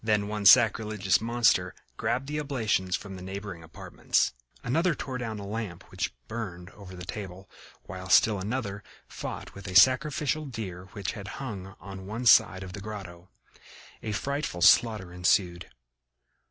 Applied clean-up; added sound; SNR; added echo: none; none; none; none.